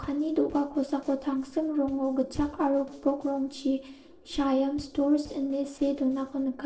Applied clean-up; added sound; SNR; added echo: neural separator model SepFormer DNS4.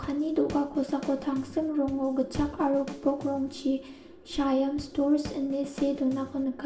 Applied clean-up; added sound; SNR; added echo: none; Drum kit; 15 dB; reverberation time 0.5 s.